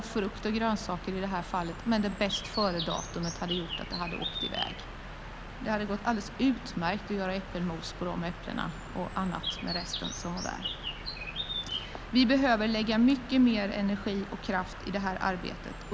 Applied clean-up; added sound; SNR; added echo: none; Bird; 8 dB; none.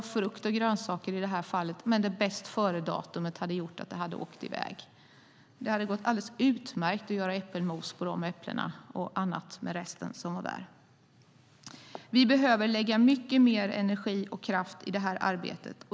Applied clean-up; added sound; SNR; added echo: none; none; none; none.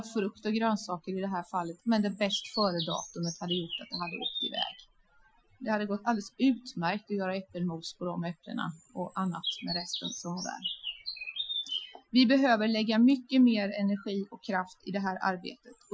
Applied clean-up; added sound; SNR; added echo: classical method Wiener filter.